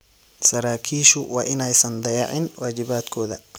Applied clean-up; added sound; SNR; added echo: none; none; none; none.